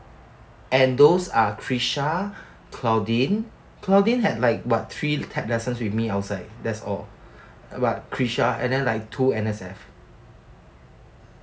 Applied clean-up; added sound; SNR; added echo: none; none; none; none.